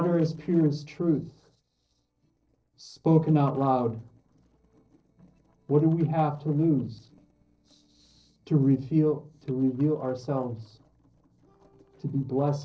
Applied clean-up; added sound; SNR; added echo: neural separator model SepFormer DNS4.